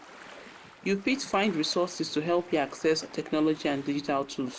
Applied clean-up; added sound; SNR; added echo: none; Ocean; 19 dB; none.